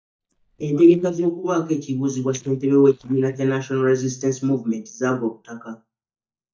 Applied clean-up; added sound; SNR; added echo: neural mask model DeepFilterNet 3.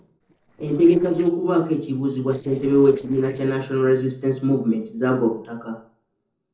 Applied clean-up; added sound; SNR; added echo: neural separator model SepFormer DNS4.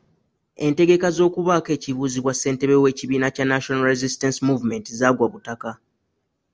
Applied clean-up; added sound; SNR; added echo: none; none; none; none.